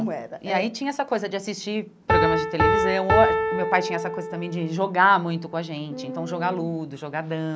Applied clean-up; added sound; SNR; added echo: none; Piano; 2 dB; none.